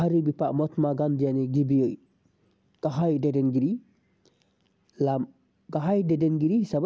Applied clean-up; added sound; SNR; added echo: none; none; none; none.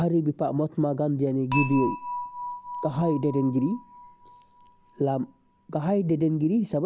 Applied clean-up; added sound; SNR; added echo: none; Dishes, pots, and pans / Chink, clink; 11 dB; none.